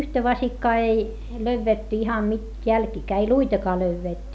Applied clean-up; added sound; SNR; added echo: none; none; none; none.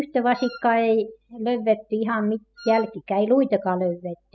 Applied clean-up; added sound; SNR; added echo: classical method spectral subtraction.